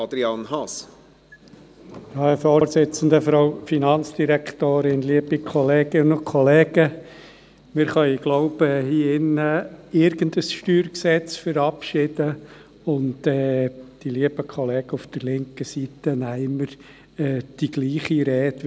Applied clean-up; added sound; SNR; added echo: none; none; none; none.